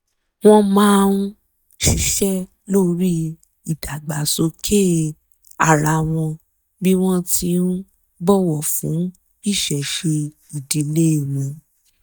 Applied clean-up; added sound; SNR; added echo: neural mask model DeepFilterNet 3.